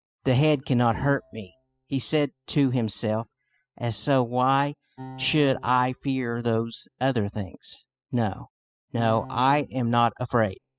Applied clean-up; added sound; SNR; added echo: classical method spectral subtraction.